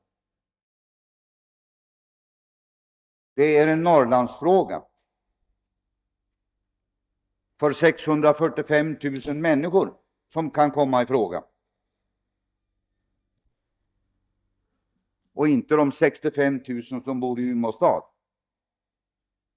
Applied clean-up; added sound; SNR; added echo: neural mask model DeepFilterNet 3.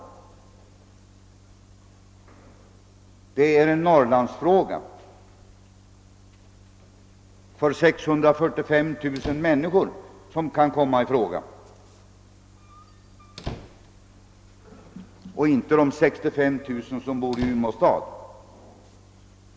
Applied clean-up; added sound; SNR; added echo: none; Squeak; 17 dB; none.